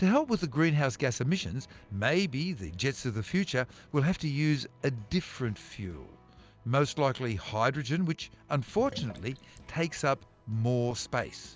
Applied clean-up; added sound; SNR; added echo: none; Sink (filling or washing); 19 dB; none.